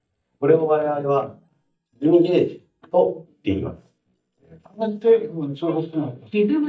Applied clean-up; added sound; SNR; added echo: neural mask model DeepFilterNet 3.